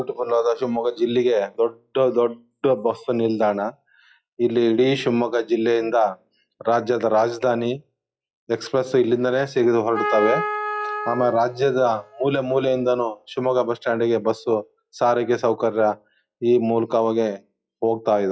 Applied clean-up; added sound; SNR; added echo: classical method log-MMSE.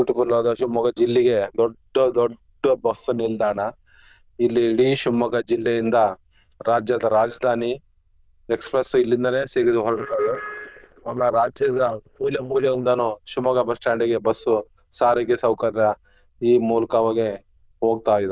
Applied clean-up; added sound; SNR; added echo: neural diffusion model UNIVERSE++.